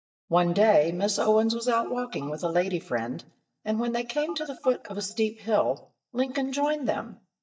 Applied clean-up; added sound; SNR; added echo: neural mask model DeepFilterNet 3.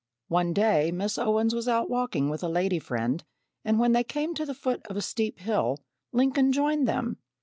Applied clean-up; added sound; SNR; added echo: none; none; none; none.